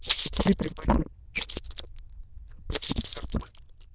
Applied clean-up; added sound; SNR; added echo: neural diffusion model UNIVERSE++.